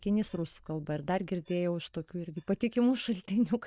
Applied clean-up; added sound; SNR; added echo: neural mask model DeepFilterNet 3.